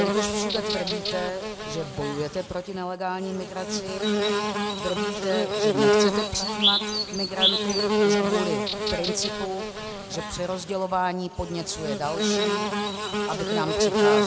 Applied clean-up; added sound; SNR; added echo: none; Buzz / Bird; -5 dB; none.